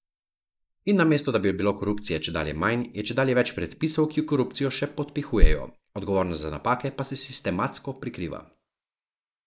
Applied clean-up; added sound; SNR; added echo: neural mask model Resemble Enhance denoiser.